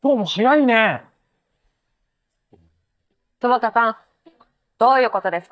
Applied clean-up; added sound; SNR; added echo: neural mask model DeepFilterNet 3.